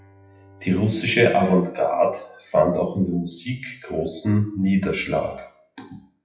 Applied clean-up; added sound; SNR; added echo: classical method WPE with log-MMSE.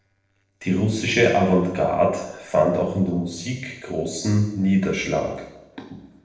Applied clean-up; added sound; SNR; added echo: neural separator model SepFormer DNS4.